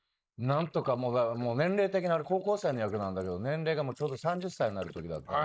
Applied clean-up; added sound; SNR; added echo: neural mask model Resemble Enhance denoiser.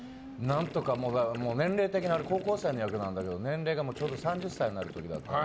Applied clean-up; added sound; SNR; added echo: none; Gurgling; 13 dB; none.